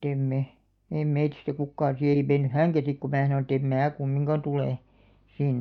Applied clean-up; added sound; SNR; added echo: neural mask model DeepFilterNet 3.